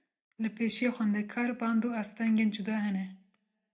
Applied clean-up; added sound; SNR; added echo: none; none; none; reverberation time 0.3 s.